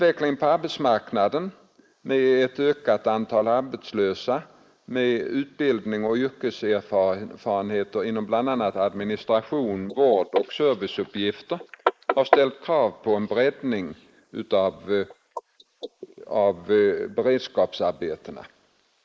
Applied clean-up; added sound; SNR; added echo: neural mask model Resemble Enhance denoiser.